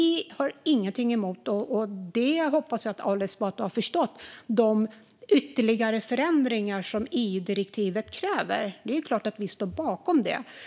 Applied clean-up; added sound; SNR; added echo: none; none; none; none.